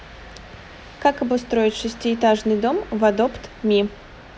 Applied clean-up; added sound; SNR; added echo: none; none; none; none.